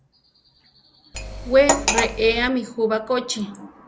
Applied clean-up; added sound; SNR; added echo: none; Cutlery, silverware; 1 dB; none.